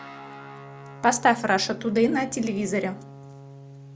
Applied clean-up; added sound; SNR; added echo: none; Guitar; 16 dB; none.